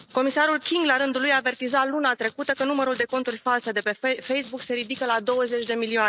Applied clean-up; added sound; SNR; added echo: neural mask model RNNoise.